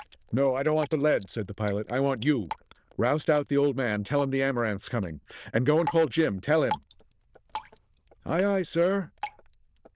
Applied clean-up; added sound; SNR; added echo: neural diffusion model UNIVERSE++.